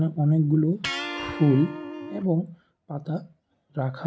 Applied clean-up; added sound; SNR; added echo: none; Electric guitar; 10 dB; none.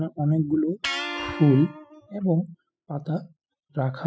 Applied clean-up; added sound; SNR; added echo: classical method spectral subtraction.